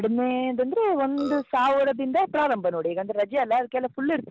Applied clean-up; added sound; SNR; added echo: none; Burping, eructation; 13 dB; none.